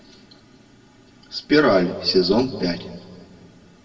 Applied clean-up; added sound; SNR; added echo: none; none; none; reverberation time 1.7 s.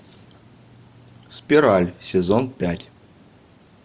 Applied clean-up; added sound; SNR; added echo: none; none; none; none.